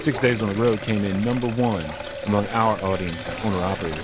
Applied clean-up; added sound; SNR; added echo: none; Sink (filling or washing); 9 dB; none.